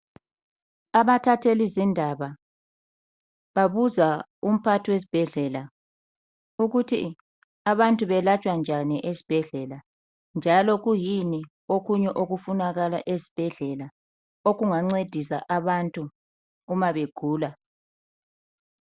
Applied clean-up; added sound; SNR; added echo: none; none; none; none.